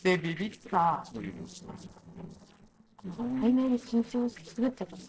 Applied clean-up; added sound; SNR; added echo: neural separator model SepFormer DNS4.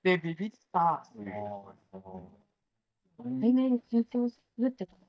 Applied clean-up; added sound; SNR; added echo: neural mask model DeepFilterNet 3.